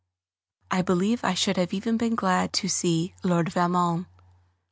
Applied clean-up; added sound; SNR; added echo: none; none; none; none.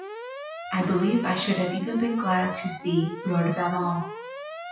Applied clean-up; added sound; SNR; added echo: classical method WPE with log-MMSE.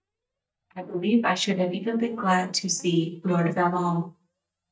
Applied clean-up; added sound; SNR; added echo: neural mask model DeepFilterNet 3.